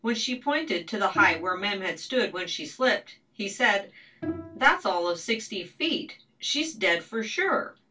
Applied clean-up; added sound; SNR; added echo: none; Bowed string instrument; 14 dB; reverberation time 0.2 s.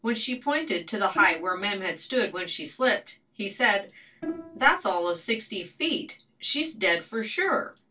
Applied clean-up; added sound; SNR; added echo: neural separator model SepFormer DNS4.